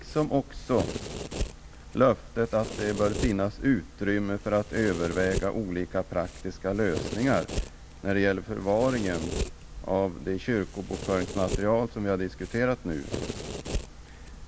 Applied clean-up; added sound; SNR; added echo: none; Domestic sounds, home sounds; 8 dB; none.